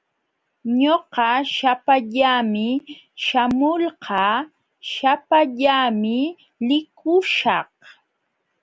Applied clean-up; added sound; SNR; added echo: none; none; none; none.